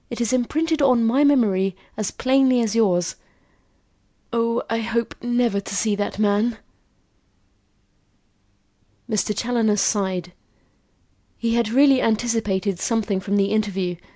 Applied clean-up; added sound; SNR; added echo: none; none; none; none.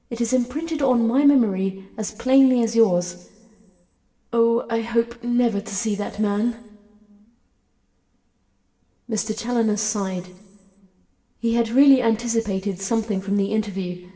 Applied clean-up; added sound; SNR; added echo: none; none; none; reverberation time 1.6 s.